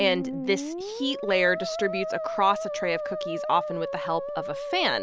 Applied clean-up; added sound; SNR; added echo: none; Musical instrument; 5 dB; none.